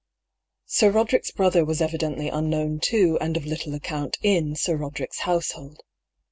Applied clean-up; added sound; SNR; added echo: none; none; none; none.